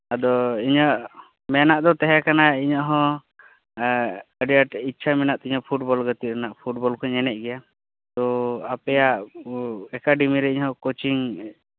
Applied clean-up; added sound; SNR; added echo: none; none; none; none.